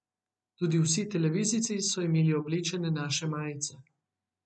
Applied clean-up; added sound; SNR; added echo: none; none; none; none.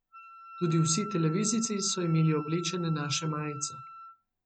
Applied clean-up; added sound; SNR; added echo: none; Wind instrument, woodwind instrument; 13 dB; none.